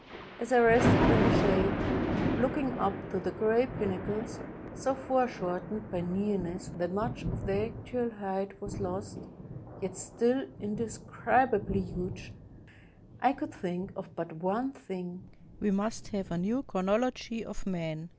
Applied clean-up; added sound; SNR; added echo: none; Thunder; 3 dB; none.